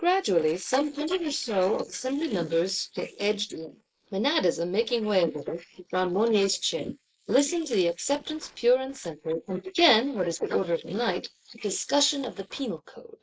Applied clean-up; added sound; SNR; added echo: neural mask model Resemble Enhance denoiser.